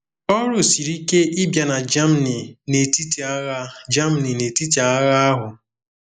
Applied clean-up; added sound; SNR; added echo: neural mask model Resemble Enhance denoiser.